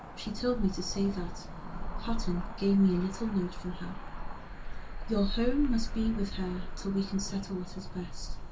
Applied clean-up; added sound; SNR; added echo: none; Cricket / Motor vehicle (road); 3 dB; reverberation time 0.2 s.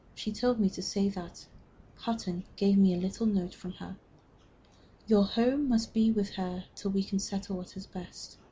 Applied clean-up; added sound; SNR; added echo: none; none; none; none.